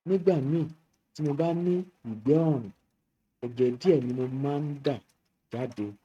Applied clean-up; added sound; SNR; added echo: neural mask model RNNoise.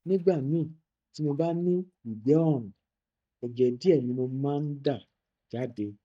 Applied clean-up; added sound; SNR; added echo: neural mask model DeepFilterNet 3.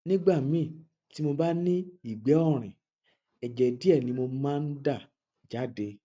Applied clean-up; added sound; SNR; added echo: none; none; none; none.